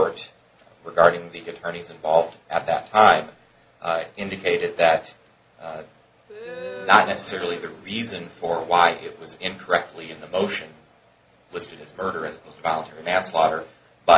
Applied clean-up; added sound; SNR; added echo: none; Crowd; 15 dB; none.